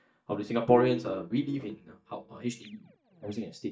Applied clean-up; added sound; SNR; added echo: neural mask model DeepFilterNet 3.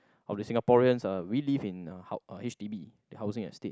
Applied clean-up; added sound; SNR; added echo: none; none; none; none.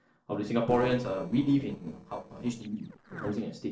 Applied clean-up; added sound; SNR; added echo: neural separator model SepFormer DNS4.